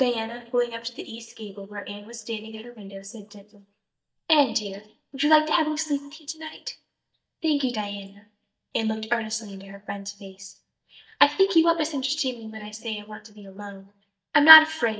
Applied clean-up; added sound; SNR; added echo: neural mask model DeepFilterNet 3.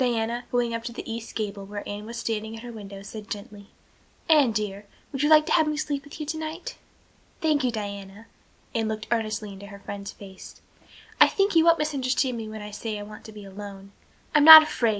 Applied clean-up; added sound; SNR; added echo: none; none; none; none.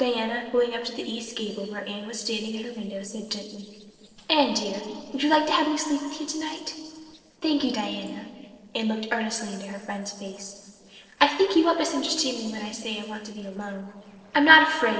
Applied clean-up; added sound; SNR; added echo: neural separator model SepFormer DNS4.